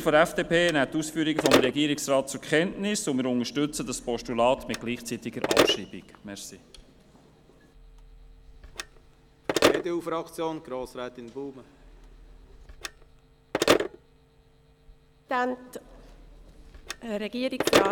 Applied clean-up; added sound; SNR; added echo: none; Telephone; 2 dB; none.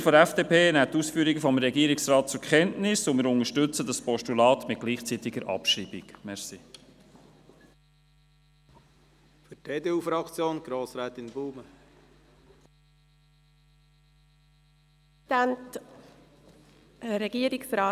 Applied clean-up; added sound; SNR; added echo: none; none; none; none.